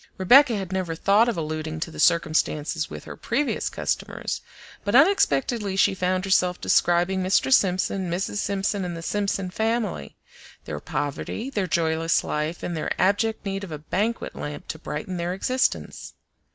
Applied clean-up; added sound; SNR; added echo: none; none; none; none.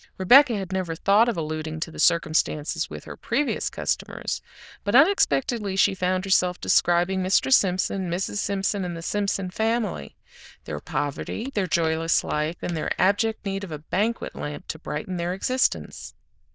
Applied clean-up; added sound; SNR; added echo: neural diffusion model UNIVERSE++.